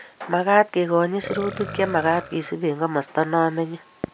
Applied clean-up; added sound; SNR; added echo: none; Burping, eructation; 15 dB; none.